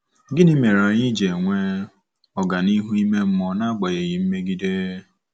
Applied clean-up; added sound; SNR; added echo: none; none; none; none.